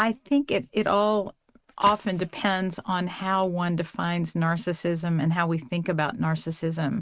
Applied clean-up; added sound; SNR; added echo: neural mask model RNNoise.